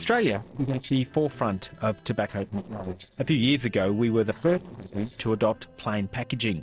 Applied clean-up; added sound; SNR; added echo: neural separator model SepFormer DNS4.